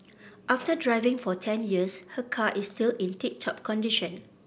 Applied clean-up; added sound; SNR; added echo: none; none; none; none.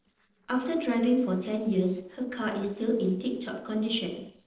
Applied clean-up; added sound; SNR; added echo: neural separator model SepFormer DNS4.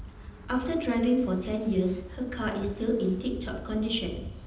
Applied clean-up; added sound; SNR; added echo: none; Wind; 12 dB; reverberation time 0.9 s.